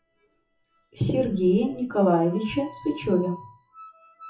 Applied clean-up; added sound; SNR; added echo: classical method WPE with log-MMSE.